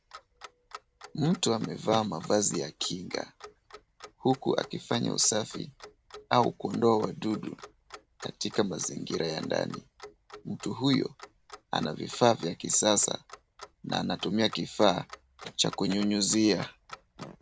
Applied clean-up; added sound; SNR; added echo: none; Clock; 20 dB; none.